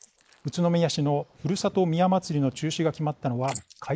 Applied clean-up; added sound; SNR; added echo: neural mask model Resemble Enhance denoiser.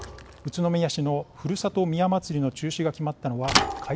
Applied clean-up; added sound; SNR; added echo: none; Thump, thud / Bicycle; 6 dB; none.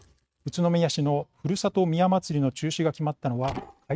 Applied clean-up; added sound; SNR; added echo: neural mask model RNNoise.